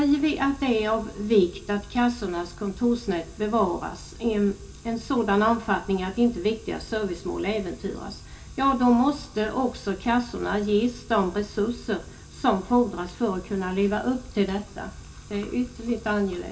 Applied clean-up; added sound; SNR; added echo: none; none; none; reverberation time 0.2 s.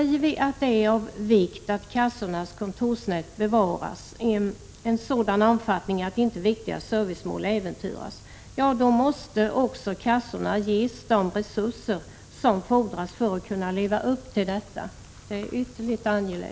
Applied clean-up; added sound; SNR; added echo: none; none; none; none.